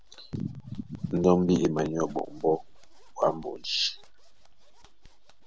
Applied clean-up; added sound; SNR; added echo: none; Zipper (clothing); 17 dB; none.